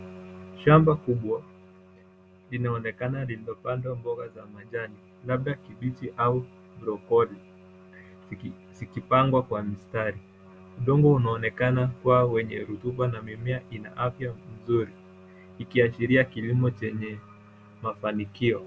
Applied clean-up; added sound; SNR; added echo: none; none; none; none.